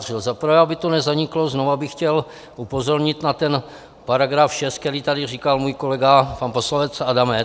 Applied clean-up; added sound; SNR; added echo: none; none; none; none.